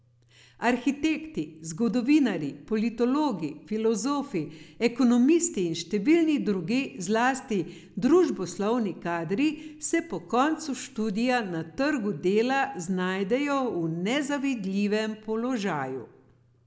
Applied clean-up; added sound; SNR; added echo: none; none; none; none.